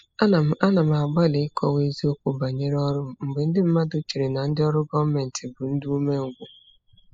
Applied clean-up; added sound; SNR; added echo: classical method spectral subtraction.